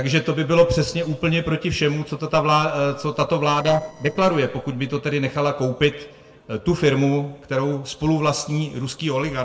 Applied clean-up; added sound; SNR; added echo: neural separator model SepFormer DNS4.